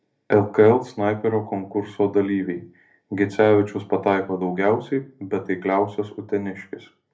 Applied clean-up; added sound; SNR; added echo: none; none; none; reverberation time 0.3 s.